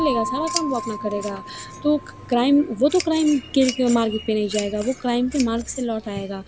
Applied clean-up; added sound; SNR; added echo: none; Scissors + Keyboard (musical); 11 dB; none.